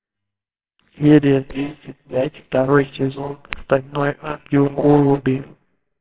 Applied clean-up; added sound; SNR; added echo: neural separator model SepFormer WHAMR!.